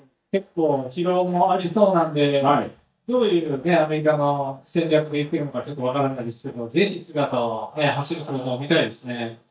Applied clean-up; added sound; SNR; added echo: neural mask model DeepFilterNet 3.